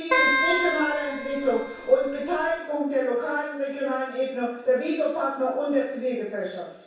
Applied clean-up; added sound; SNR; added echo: none; Keyboard (musical); 1 dB; reverberation time 0.7 s.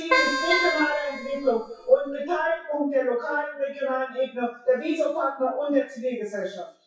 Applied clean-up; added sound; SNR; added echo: classical method WPE with log-MMSE.